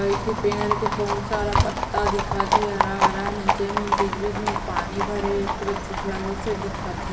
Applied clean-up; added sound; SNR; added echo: none; Livestock, farm animals, working animals; -2 dB; reverberation time 0.8 s.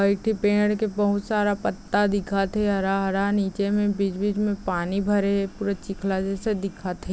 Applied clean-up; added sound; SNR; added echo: none; none; none; none.